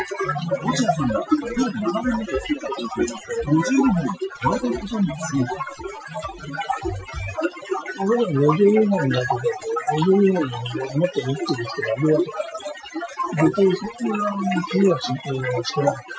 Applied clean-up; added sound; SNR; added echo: classical method Wiener filter.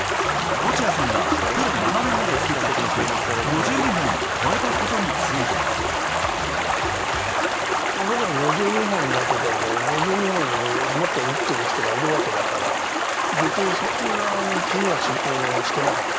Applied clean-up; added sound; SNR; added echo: none; Stream; -4 dB; none.